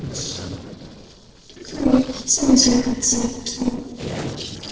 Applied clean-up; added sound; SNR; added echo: neural separator model SepFormer DNS4.